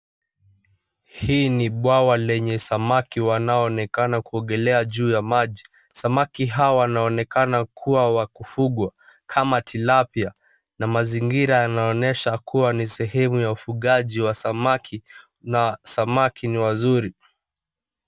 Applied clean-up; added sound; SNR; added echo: none; none; none; none.